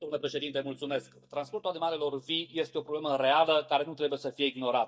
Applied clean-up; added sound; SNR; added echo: neural mask model DeepFilterNet 3.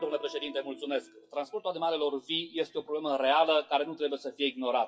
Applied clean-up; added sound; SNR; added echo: classical method WPE with log-MMSE.